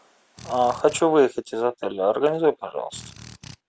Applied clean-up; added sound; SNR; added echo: none; Drill; 19 dB; none.